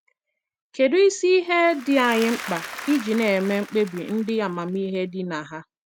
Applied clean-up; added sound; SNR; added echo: none; Applause / Crowd; 15 dB; none.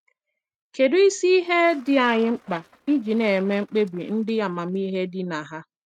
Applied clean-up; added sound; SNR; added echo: neural mask model RNNoise.